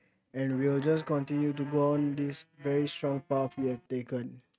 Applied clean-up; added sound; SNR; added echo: neural mask model RNNoise.